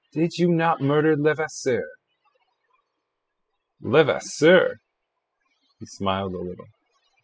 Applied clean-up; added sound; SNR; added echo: classical method spectral subtraction.